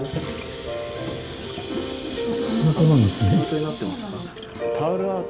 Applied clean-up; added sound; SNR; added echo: none; Sink (filling or washing) / Water tap, faucet; 8 dB; none.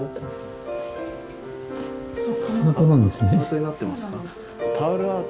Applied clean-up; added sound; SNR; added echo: none; none; none; none.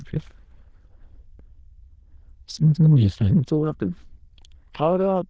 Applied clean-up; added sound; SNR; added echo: neural diffusion model UNIVERSE++.